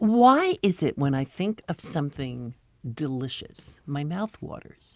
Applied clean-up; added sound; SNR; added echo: none; none; none; none.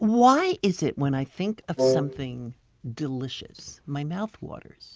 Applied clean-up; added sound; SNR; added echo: none; Wind instrument, woodwind instrument; -1 dB; none.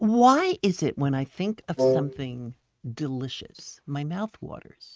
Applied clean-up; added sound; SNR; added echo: neural mask model RNNoise.